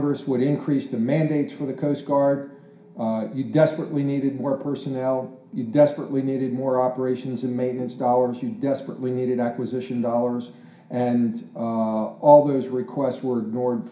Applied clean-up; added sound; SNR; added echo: none; none; none; reverberation time 0.5 s.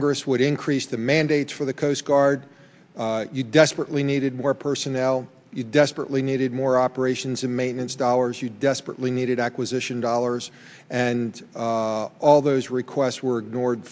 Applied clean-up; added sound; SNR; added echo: none; none; none; none.